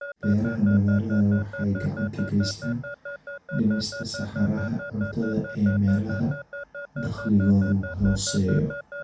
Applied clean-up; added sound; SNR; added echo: none; Alarm / Keyboard (musical); 13 dB; reverberation time 0.2 s.